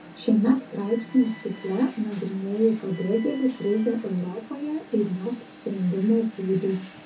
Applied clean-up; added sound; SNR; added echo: none; Alarm; 19 dB; reverberation time 0.3 s.